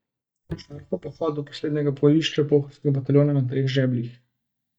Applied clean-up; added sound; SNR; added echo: neural mask model DeepFilterNet 3.